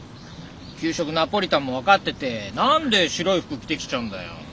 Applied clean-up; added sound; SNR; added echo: none; none; none; none.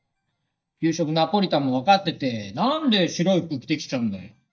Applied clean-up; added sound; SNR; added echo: neural mask model DeepFilterNet 3.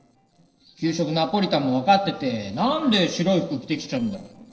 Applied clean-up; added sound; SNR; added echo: neural separator model SepFormer DNS4.